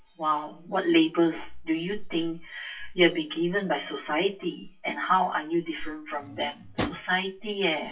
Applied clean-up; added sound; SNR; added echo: classical method WPE with log-MMSE.